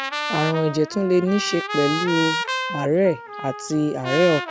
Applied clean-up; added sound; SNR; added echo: none; Trumpet; 6 dB; none.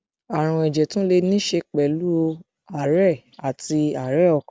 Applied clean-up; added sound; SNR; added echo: none; none; none; none.